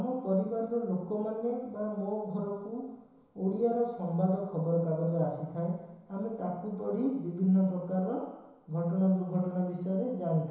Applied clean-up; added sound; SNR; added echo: none; none; none; reverberation time 1.0 s.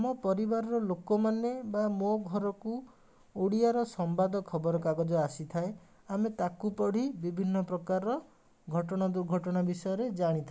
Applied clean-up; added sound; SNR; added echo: none; none; none; none.